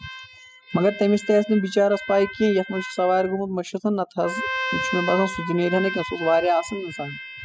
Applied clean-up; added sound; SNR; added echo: classical method spectral subtraction.